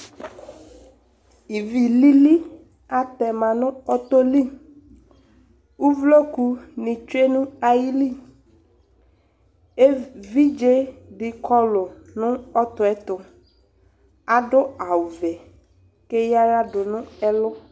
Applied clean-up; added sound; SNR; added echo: none; none; none; none.